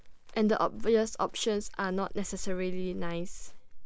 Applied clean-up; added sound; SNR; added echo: none; Chirp, tweet; 4 dB; none.